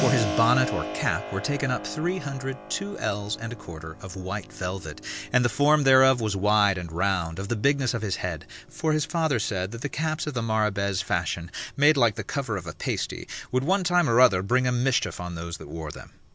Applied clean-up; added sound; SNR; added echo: none; Keyboard (musical); 13 dB; none.